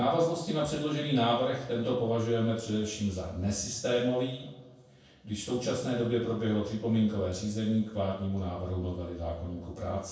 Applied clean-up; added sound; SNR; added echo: none; none; none; reverberation time 0.6 s.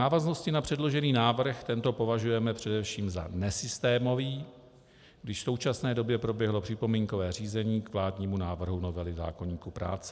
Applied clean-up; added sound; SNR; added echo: none; none; none; none.